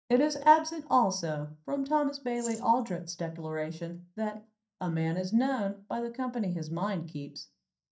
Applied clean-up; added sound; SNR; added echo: neural mask model DeepFilterNet 3.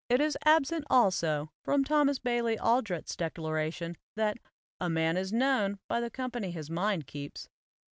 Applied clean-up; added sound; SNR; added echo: none; none; none; none.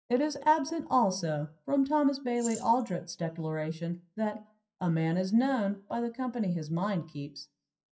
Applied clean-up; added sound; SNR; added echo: classical method WPE with log-MMSE.